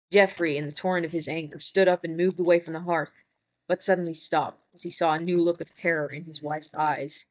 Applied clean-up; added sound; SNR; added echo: neural mask model DeepFilterNet 3.